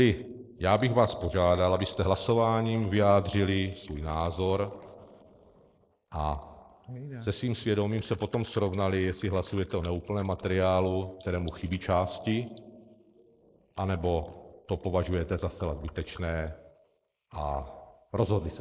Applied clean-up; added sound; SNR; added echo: neural mask model Resemble Enhance denoiser.